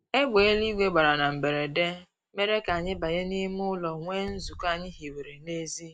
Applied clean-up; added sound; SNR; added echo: none; Bass drum; 17 dB; none.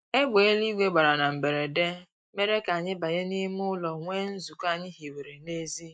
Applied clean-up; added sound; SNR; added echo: neural mask model Resemble Enhance denoiser.